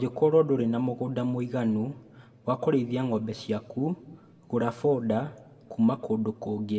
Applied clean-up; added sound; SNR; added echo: none; none; none; reverberation time 0.8 s.